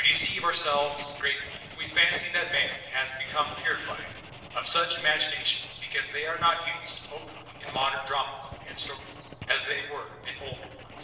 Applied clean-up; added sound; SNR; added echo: none; Writing; 14 dB; reverberation time 1.0 s.